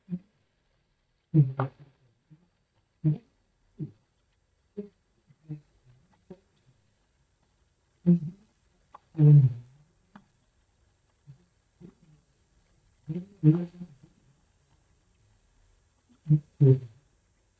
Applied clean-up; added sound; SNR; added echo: neural mask model DeepFilterNet 3.